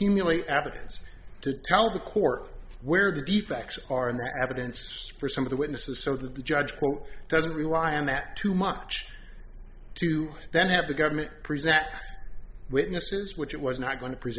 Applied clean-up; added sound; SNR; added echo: none; none; none; none.